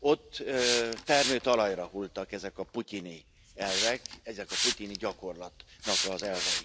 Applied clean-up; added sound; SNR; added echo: none; Hiss; 4 dB; none.